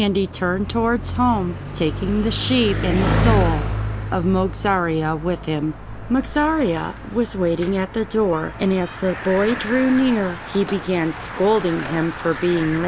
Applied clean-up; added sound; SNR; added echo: none; Bicycle; 6 dB; none.